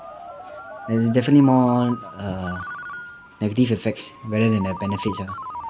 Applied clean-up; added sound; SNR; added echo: none; Ringtone; 14 dB; none.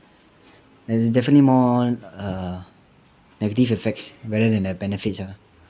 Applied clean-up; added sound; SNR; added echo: none; none; none; none.